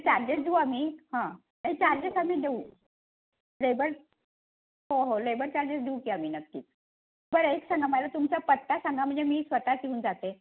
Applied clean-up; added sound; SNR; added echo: none; none; none; none.